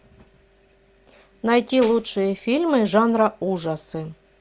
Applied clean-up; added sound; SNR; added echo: none; Tambourine; 6 dB; none.